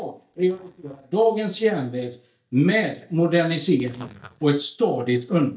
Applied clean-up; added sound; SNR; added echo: neural mask model DeepFilterNet 3.